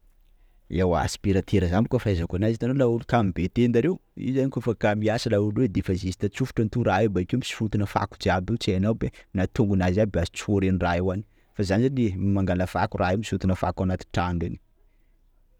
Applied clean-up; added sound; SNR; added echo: none; none; none; none.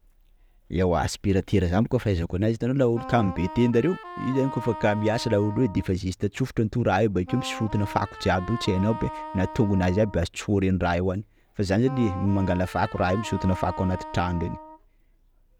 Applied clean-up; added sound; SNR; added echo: none; Wind instrument, woodwind instrument; 12 dB; none.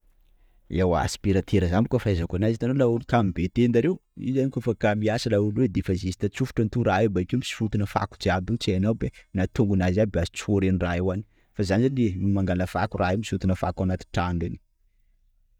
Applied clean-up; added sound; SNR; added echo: neural mask model DeepFilterNet 3.